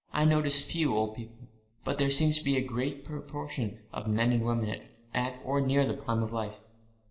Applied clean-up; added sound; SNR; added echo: none; none; none; reverberation time 0.9 s.